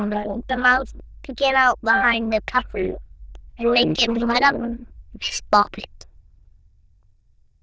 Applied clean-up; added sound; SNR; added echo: neural diffusion model UNIVERSE++.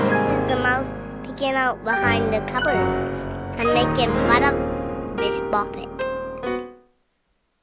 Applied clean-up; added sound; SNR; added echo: none; Piano; -2 dB; none.